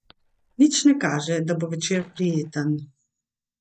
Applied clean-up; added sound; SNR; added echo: neural mask model DeepFilterNet 3.